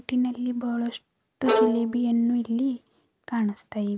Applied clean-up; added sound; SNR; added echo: none; Bowed string instrument; 2 dB; none.